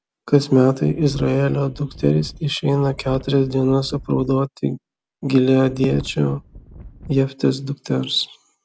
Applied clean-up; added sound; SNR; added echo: none; Wind; 19 dB; none.